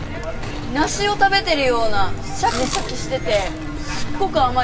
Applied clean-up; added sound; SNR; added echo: none; Chewing, mastication; 4 dB; reverberation time 1.6 s.